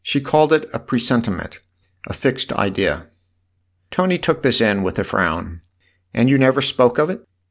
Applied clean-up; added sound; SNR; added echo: none; none; none; none.